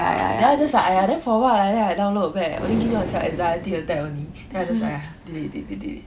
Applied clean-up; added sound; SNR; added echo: none; Breathing; 14 dB; none.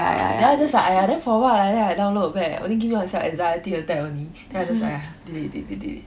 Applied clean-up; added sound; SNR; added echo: none; none; none; none.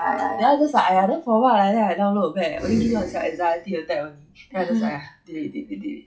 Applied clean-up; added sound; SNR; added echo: classical method log-MMSE.